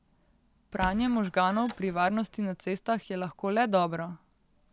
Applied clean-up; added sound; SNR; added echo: none; Squeak; 15 dB; none.